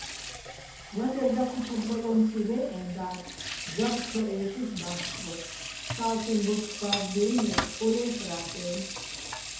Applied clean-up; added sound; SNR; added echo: none; Sink (filling or washing) / Water tap, faucet; 7 dB; reverberation time 0.6 s.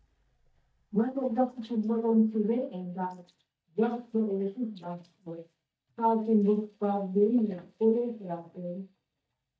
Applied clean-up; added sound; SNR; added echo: neural mask model DeepFilterNet 3.